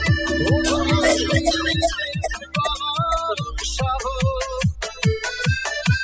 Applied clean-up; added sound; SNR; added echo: classical method spectral subtraction.